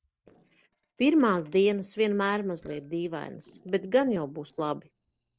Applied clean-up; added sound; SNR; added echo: neural separator model SepFormer DNS4.